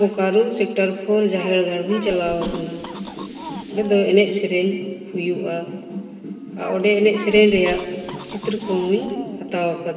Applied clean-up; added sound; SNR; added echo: none; Cough; 17 dB; reverberation time 1.9 s.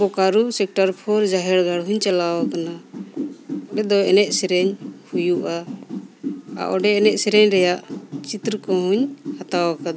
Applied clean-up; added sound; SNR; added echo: none; none; none; none.